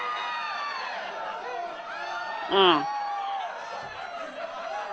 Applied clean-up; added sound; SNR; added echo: none; Crowd; 1 dB; none.